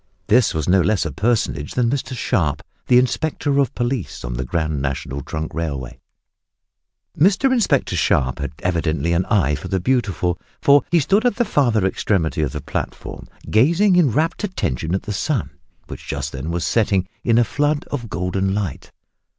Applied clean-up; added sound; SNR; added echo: none; none; none; none.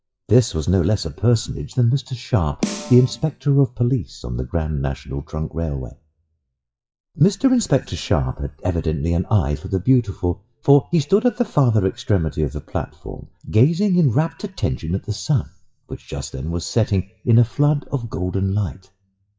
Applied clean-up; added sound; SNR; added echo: classical method WPE with log-MMSE.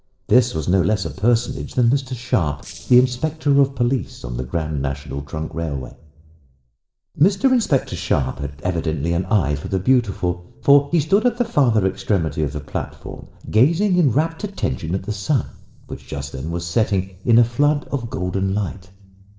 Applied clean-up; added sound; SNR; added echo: neural separator model SepFormer DNS4.